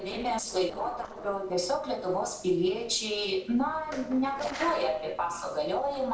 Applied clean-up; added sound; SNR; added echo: neural separator model SepFormer DNS4.